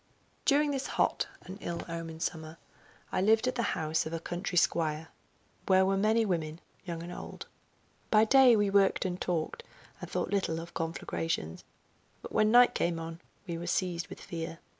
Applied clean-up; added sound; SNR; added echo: none; none; none; none.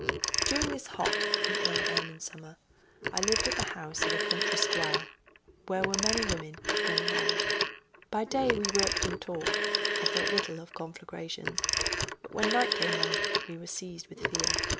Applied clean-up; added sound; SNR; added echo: none; Telephone; -5 dB; none.